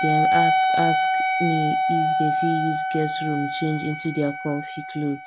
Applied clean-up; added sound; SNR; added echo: none; Wind instrument, woodwind instrument; -4 dB; none.